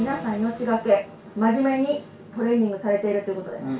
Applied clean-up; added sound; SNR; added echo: none; none; none; reverberation time 0.2 s.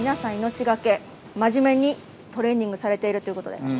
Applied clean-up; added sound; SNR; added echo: none; none; none; none.